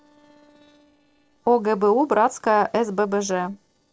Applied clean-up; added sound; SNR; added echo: neural separator model SepFormer DNS4.